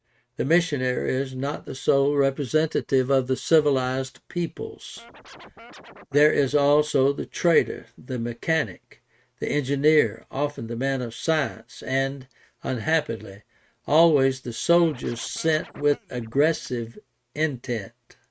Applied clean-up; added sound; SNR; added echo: neural mask model RNNoise.